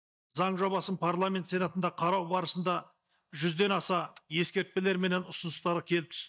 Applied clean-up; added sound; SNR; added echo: neural mask model DeepFilterNet 3.